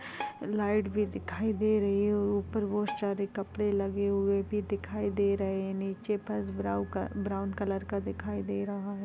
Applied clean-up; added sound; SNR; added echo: none; Bowed string instrument + Bowed string instrument; 13 dB; none.